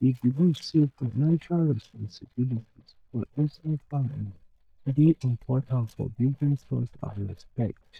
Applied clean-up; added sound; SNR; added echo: neural mask model DeepFilterNet 3.